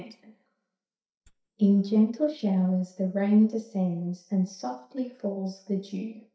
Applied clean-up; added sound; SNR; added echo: neural mask model DeepFilterNet 3.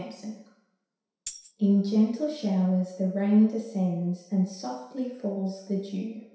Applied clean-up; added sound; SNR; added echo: none; Tambourine; 18 dB; reverberation time 0.7 s.